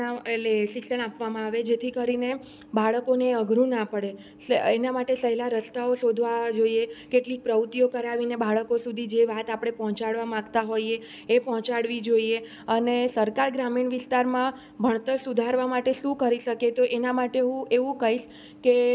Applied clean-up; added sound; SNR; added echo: none; none; none; none.